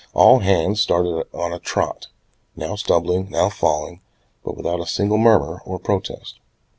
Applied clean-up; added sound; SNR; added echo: none; none; none; none.